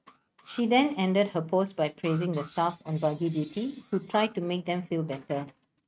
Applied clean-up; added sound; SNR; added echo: neural mask model RNNoise.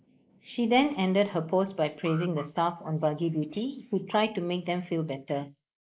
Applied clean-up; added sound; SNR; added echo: neural mask model Resemble Enhance denoiser.